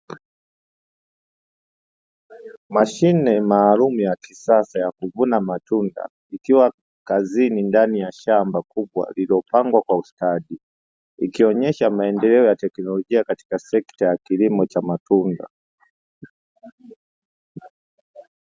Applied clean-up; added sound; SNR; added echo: none; none; none; none.